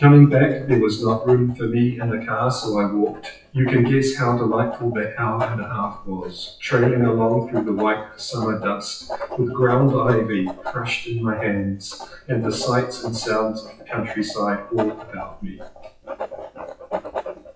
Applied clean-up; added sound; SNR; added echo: classical method WPE with log-MMSE.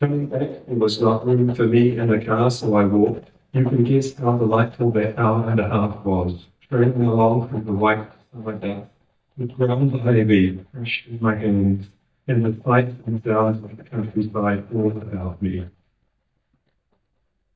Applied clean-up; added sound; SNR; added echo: neural mask model DeepFilterNet 3.